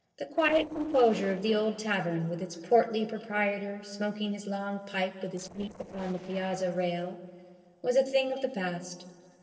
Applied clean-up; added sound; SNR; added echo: neural separator model SepFormer DNS4.